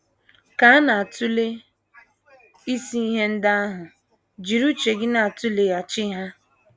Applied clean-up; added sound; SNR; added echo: none; none; none; none.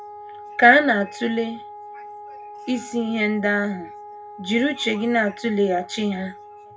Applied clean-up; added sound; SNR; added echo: none; Wind instrument, woodwind instrument; 17 dB; reverberation time 0.2 s.